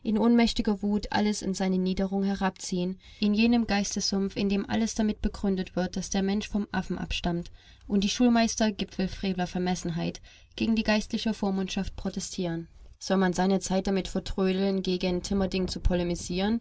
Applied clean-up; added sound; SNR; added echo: none; Wind; 14 dB; none.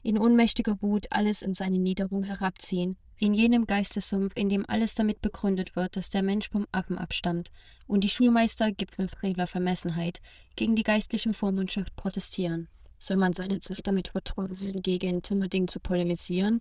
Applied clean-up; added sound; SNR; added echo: neural diffusion model UNIVERSE++.